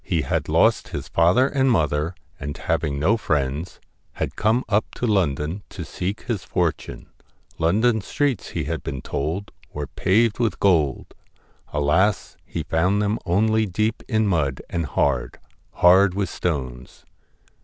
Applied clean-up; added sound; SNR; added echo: none; none; none; none.